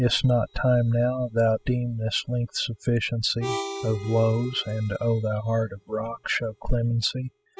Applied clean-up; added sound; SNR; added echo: classical method spectral subtraction.